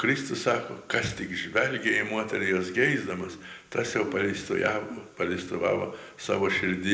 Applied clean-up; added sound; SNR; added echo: none; Keyboard (musical); 19 dB; reverberation time 0.7 s.